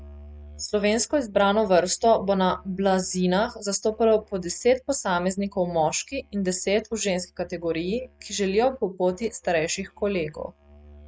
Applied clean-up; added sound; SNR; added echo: neural mask model RNNoise.